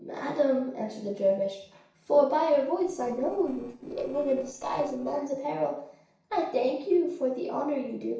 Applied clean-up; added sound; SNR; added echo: neural separator model SepFormer DNS4.